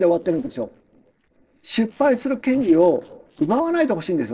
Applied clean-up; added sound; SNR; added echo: neural separator model SepFormer DNS4.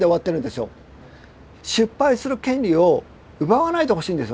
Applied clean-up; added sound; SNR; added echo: none; none; none; none.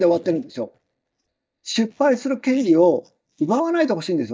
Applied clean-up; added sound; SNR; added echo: neural mask model DeepFilterNet 3.